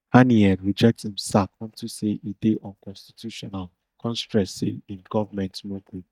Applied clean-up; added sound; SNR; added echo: neural mask model DeepFilterNet 3.